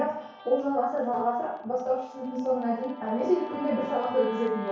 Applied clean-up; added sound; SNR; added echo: none; Guitar; 14 dB; reverberation time 0.6 s.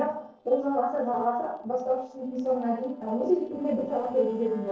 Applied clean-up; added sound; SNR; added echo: neural separator model SepFormer DNS4.